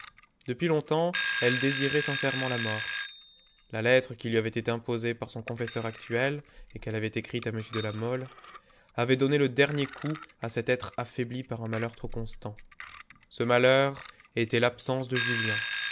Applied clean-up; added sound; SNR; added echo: none; Alarm / Clock; 6 dB; none.